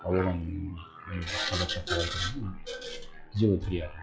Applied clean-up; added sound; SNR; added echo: classical method log-MMSE.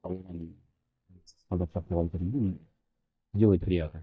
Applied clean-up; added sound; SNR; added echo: neural mask model DeepFilterNet 3.